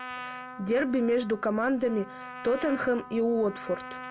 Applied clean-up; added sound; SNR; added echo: none; Trumpet; 13 dB; none.